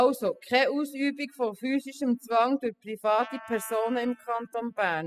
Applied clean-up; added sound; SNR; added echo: classical method spectral subtraction.